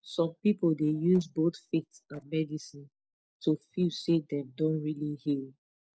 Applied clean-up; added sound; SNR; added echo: neural separator model SepFormer DNS4.